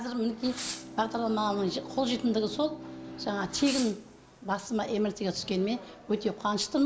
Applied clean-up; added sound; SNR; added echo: none; Bowed string instrument + Fireworks; 14 dB; none.